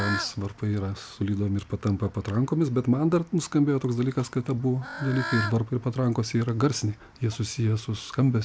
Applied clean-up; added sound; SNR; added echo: none; Bird / Fowl; 15 dB; none.